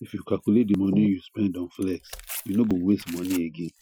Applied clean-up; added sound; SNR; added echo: classical method Wiener filter.